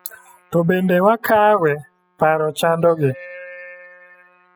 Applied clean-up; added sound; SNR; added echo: classical method spectral subtraction.